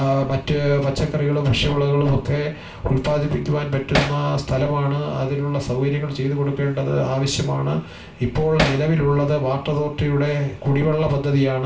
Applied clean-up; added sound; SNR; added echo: none; Hammer; 3 dB; reverberation time 0.3 s.